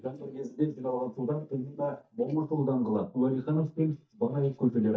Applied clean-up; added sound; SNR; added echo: neural mask model DeepFilterNet 3.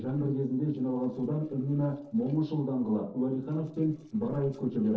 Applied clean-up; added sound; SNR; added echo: neural separator model SepFormer DNS4.